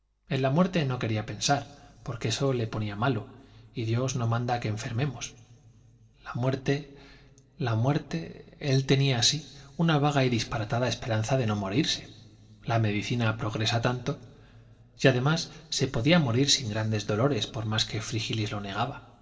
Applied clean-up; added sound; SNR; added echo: none; none; none; reverberation time 1.5 s.